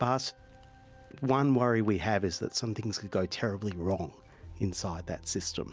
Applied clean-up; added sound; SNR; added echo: none; none; none; none.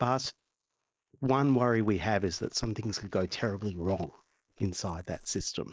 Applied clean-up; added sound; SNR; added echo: neural mask model Resemble Enhance denoiser.